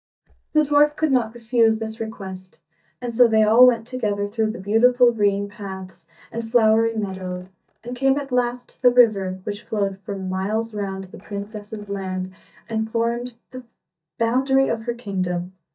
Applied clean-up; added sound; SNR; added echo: neural mask model DeepFilterNet 3.